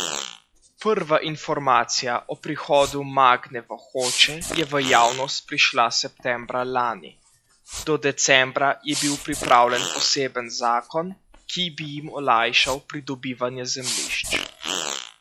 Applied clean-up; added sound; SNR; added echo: classical method log-MMSE.